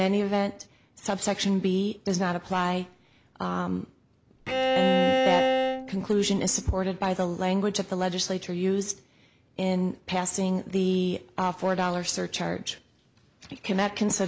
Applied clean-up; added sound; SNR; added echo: none; Bowed string instrument; -2 dB; none.